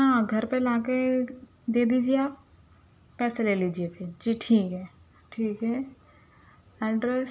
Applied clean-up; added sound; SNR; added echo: none; none; none; none.